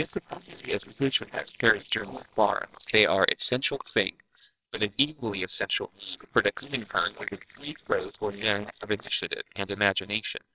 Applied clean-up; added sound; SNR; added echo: neural separator model SepFormer WHAMR!.